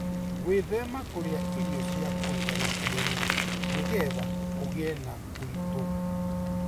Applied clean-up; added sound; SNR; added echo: none; Wind instrument, woodwind instrument + Bicycle; -4 dB; none.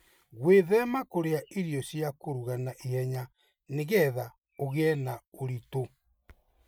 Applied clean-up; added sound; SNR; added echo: none; none; none; none.